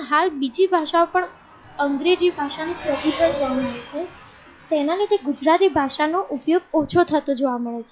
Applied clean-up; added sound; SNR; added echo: classical method log-MMSE.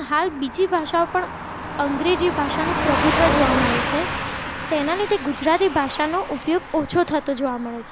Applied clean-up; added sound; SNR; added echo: none; Car passing by / Truck; 4 dB; none.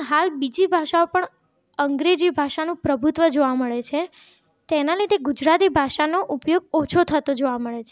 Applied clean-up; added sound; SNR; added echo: none; none; none; none.